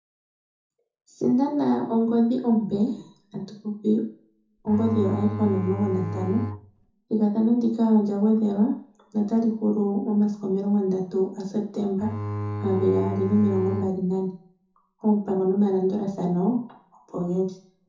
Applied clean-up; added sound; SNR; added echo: none; Bowed string instrument; 6 dB; reverberation time 0.6 s.